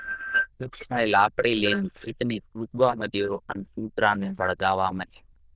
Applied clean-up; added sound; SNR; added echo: neural diffusion model UNIVERSE++.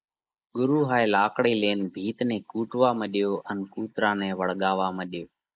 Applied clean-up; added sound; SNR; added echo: neural mask model Resemble Enhance denoiser.